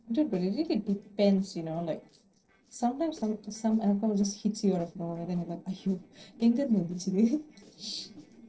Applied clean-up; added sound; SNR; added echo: neural separator model SepFormer DNS4.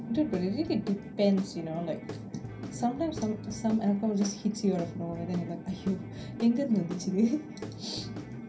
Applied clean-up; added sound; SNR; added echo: none; Guitar / Drum; 13 dB; reverberation time 0.3 s.